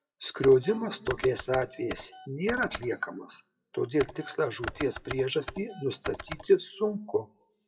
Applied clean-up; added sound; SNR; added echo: classical method WPE with log-MMSE.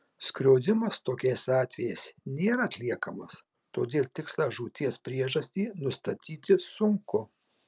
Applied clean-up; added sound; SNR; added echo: none; none; none; none.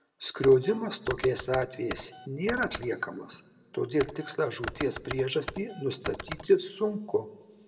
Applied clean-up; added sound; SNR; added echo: none; Computer keyboard; 10 dB; reverberation time 1.0 s.